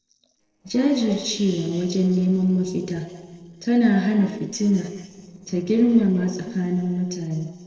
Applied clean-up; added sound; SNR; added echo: neural separator model SepFormer DNS4.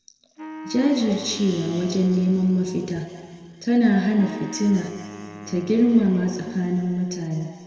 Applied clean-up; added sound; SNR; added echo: none; Wind instrument, woodwind instrument; 17 dB; reverberation time 2.3 s.